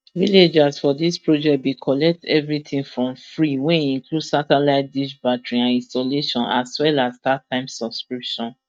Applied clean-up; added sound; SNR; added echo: neural mask model DeepFilterNet 3.